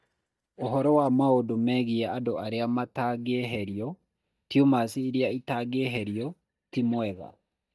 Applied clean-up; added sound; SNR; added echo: neural mask model DeepFilterNet 3.